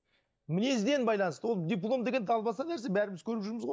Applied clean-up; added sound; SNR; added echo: neural mask model DeepFilterNet 3.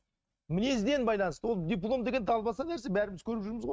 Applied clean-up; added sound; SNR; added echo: neural mask model RNNoise.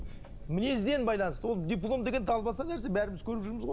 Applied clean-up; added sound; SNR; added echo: none; Fire; 11 dB; none.